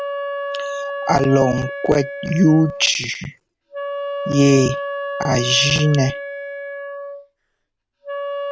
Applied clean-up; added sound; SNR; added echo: none; Wind instrument, woodwind instrument; 8 dB; none.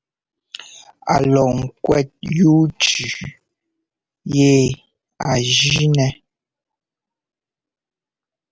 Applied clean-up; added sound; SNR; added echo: none; none; none; none.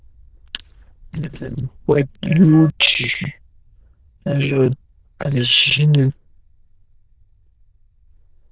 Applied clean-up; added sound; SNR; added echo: neural diffusion model UNIVERSE++.